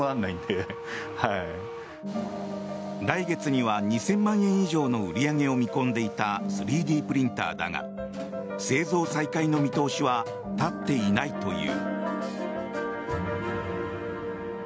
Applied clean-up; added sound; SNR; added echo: none; Brass instrument; 11 dB; none.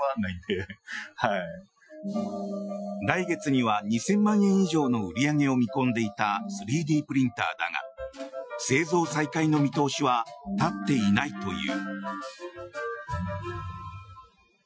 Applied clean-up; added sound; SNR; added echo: classical method Wiener filter.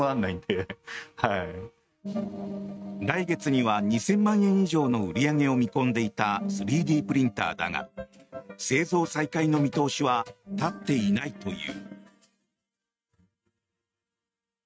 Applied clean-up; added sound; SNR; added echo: neural mask model RNNoise.